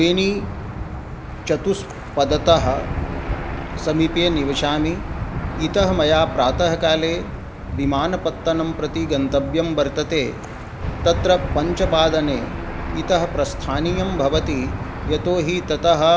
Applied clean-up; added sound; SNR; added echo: none; Engine / Aircraft; 7 dB; none.